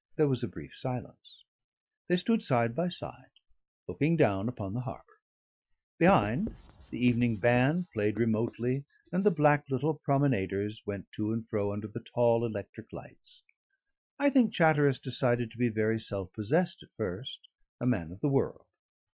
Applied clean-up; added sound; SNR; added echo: classical method Wiener filter.